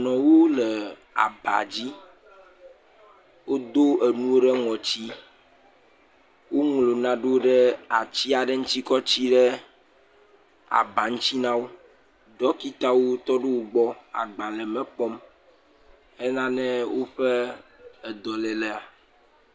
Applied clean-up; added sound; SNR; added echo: none; none; none; none.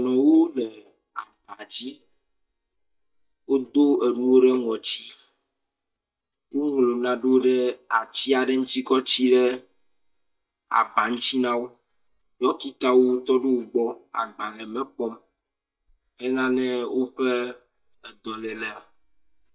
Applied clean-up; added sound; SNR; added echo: neural mask model DeepFilterNet 3.